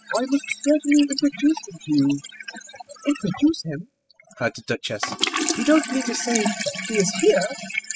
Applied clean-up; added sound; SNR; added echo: classical method spectral subtraction.